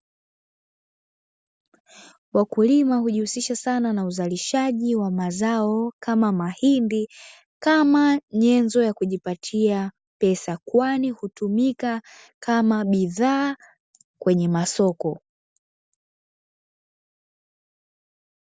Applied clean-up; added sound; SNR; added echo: none; none; none; none.